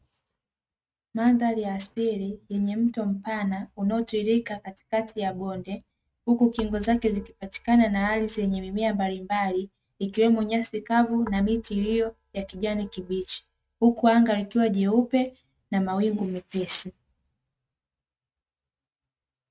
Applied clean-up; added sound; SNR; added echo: neural mask model RNNoise.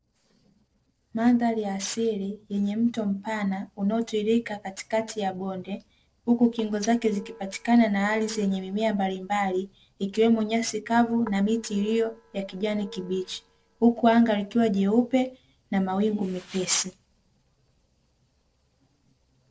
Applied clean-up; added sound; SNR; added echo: neural separator model SepFormer DNS4.